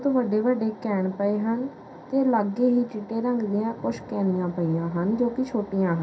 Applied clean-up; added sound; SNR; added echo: none; none; none; reverberation time 0.3 s.